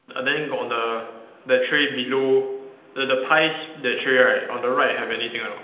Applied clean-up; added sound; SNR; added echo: none; none; none; reverberation time 0.9 s.